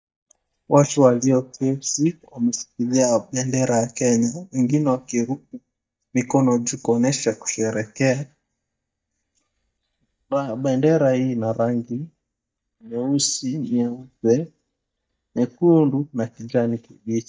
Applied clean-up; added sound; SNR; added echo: neural mask model DeepFilterNet 3.